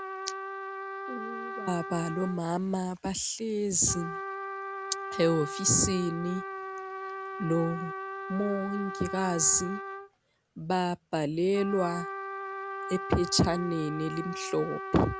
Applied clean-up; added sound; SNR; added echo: none; Trumpet; 8 dB; none.